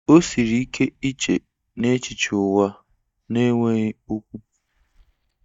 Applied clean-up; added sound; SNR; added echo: neural mask model DeepFilterNet 3.